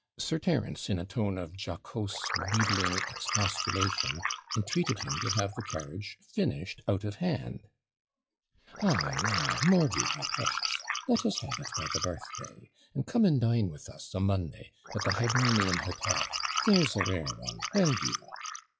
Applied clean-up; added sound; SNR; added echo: classical method log-MMSE.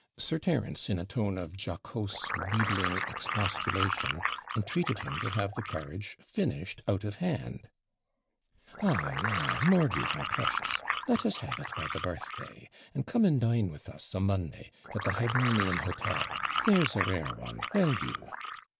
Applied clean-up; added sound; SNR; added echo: none; Liquid; 1 dB; none.